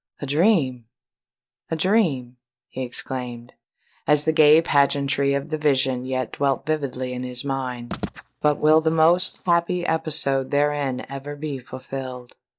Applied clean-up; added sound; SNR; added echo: neural mask model DeepFilterNet 3.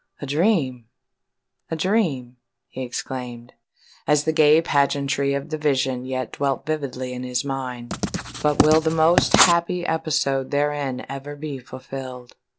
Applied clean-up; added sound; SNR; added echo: none; Writing; -1 dB; none.